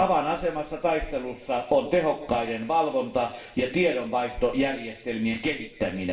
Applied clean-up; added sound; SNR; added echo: none; none; none; reverberation time 0.7 s.